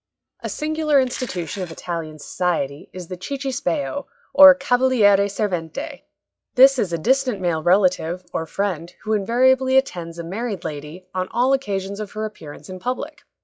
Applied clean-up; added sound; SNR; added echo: classical method log-MMSE.